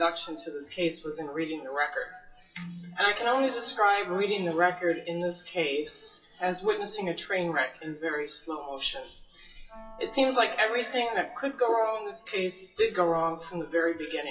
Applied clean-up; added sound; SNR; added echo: classical method WPE with log-MMSE.